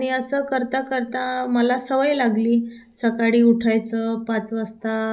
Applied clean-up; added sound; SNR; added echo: none; none; none; none.